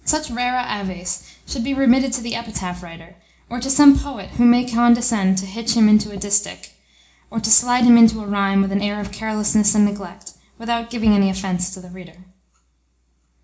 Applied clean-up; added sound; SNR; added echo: none; none; none; reverberation time 0.4 s.